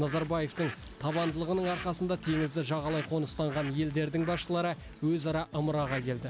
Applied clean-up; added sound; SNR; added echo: none; Bird; 15 dB; none.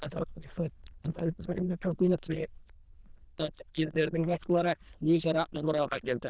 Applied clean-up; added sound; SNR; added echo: neural diffusion model UNIVERSE++.